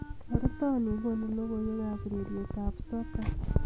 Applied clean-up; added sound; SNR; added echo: none; Wind instrument, woodwind instrument; 19 dB; none.